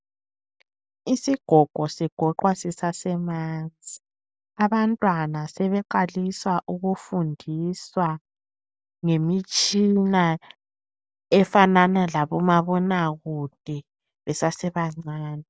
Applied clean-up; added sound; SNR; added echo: none; none; none; none.